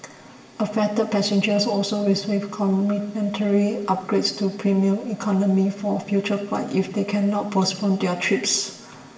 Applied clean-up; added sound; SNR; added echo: none; none; none; reverberation time 0.8 s.